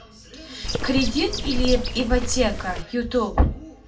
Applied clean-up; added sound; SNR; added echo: none; Bird; 2 dB; reverberation time 0.2 s.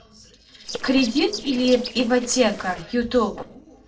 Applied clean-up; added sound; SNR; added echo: neural separator model SepFormer DNS4.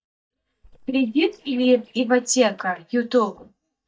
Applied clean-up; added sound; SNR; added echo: neural mask model DeepFilterNet 3.